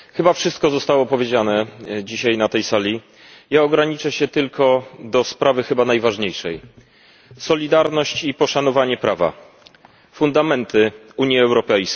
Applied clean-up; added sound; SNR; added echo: none; none; none; none.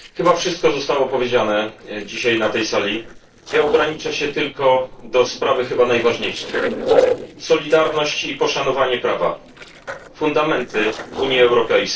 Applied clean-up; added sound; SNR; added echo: neural separator model SepFormer DNS4.